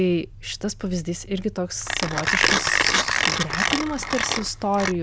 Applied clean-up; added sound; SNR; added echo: none; Mechanisms; -1 dB; none.